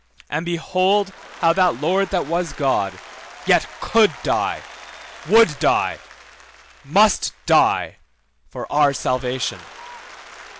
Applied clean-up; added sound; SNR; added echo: none; Applause; 19 dB; none.